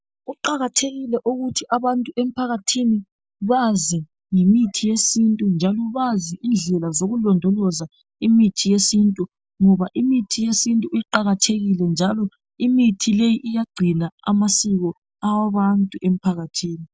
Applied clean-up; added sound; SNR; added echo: none; none; none; none.